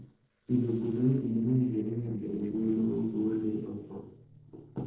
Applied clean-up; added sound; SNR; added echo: neural separator model SepFormer DNS4.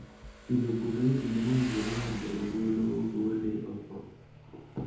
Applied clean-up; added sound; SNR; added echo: none; Motorcycle; 13 dB; reverberation time 2.0 s.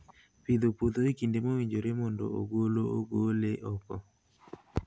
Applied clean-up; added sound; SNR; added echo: none; none; none; none.